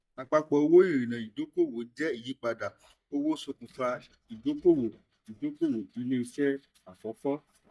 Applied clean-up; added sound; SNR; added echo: neural mask model DeepFilterNet 3.